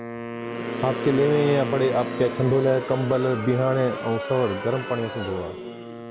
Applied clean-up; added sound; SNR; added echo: none; Crowd + Wind instrument, woodwind instrument; 7 dB; none.